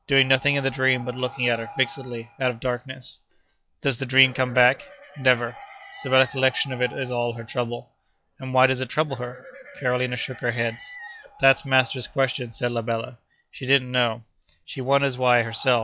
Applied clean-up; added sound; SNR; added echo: classical method log-MMSE.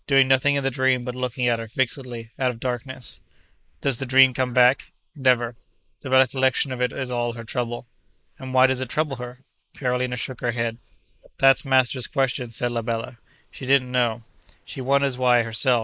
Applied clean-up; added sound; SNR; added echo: neural mask model Resemble Enhance denoiser.